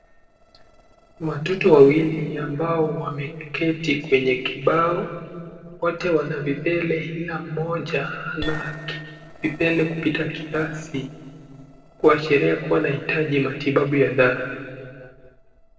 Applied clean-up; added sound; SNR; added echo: neural separator model SepFormer DNS4.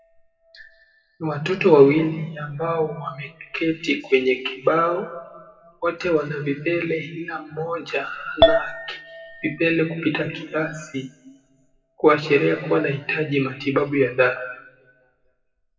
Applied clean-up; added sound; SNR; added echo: classical method WPE with log-MMSE.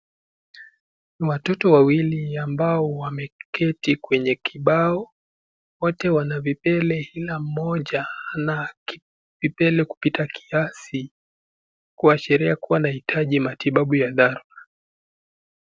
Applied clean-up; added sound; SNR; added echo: none; none; none; none.